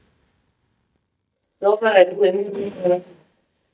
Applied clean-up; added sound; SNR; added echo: neural mask model DeepFilterNet 3.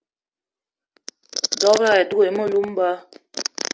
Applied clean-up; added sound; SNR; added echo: none; none; none; none.